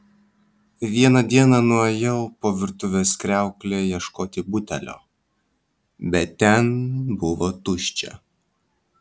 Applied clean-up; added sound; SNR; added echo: none; none; none; none.